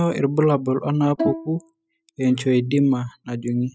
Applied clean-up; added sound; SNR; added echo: classical method spectral subtraction.